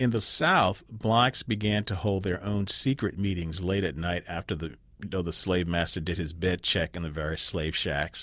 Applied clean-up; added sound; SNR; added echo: none; none; none; none.